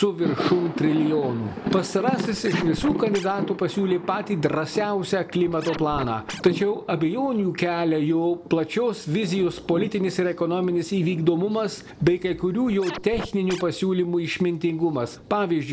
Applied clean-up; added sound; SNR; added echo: none; Scratching (performance technique) + Thunder; 10 dB; none.